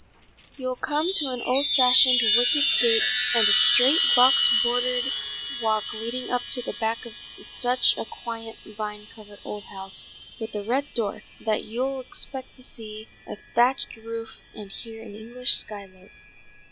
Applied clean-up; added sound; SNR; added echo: none; Chime; -3 dB; none.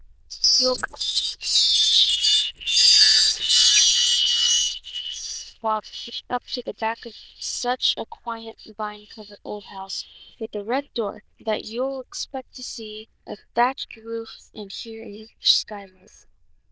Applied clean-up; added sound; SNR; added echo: neural diffusion model UNIVERSE++.